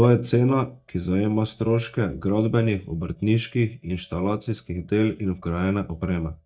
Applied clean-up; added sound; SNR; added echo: neural mask model DeepFilterNet 3.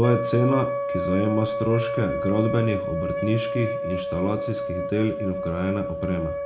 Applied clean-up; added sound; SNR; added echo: none; Wind instrument, woodwind instrument; 3 dB; reverberation time 0.4 s.